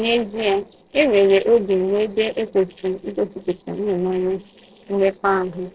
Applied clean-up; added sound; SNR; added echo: neural separator model SepFormer DNS4.